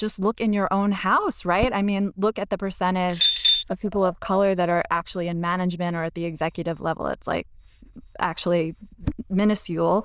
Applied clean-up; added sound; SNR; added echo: neural diffusion model UNIVERSE++.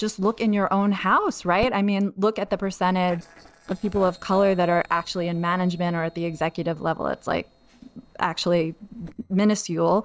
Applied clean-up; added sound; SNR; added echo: neural separator model SepFormer DNS4.